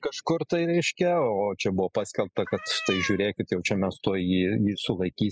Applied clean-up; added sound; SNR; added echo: classical method spectral subtraction.